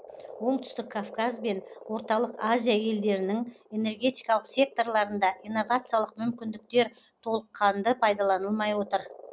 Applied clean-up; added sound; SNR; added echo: none; Frog; 19 dB; none.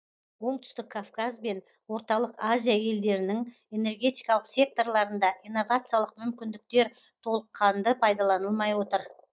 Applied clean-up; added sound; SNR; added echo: neural mask model DeepFilterNet 3.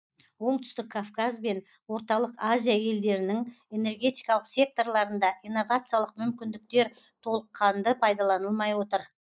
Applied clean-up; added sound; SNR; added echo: neural mask model Resemble Enhance denoiser.